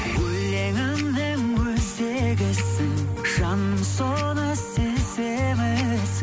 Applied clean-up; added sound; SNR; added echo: none; none; none; none.